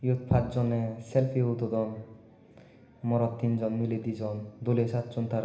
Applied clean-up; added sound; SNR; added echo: none; none; none; reverberation time 1.1 s.